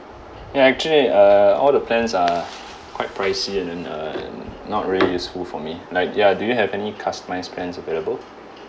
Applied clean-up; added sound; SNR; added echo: none; none; none; none.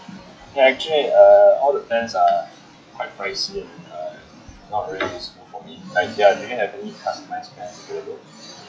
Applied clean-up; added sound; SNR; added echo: classical method WPE with log-MMSE.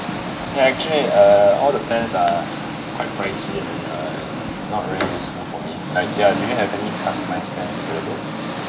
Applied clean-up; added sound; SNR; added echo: none; Engine; 6 dB; reverberation time 1.5 s.